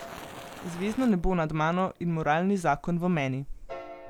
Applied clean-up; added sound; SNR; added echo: none; Piano + Fire; 18 dB; none.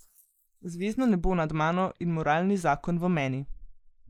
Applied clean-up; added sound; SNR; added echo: neural mask model Resemble Enhance denoiser.